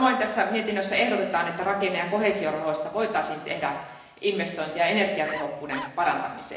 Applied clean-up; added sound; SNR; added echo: none; Bark; 12 dB; reverberation time 1.0 s.